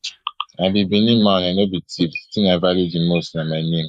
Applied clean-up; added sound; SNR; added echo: neural mask model Resemble Enhance denoiser.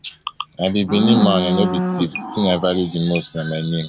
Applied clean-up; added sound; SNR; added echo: none; Livestock, farm animals, working animals; 3 dB; none.